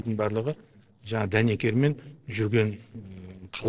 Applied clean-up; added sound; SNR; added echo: neural separator model SepFormer DNS4.